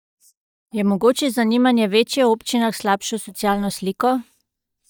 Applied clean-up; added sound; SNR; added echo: neural mask model DeepFilterNet 3.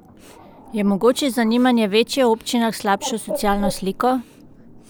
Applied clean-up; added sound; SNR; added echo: none; Bird + Breathing; 14 dB; none.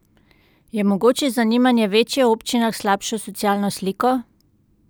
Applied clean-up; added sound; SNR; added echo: none; none; none; none.